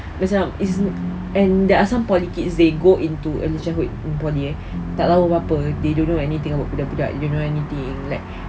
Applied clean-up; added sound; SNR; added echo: none; none; none; none.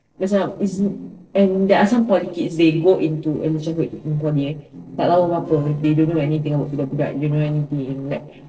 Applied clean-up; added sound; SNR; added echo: neural separator model SepFormer DNS4.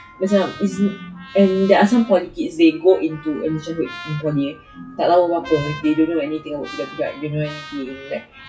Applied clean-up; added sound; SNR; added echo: classical method WPE with log-MMSE.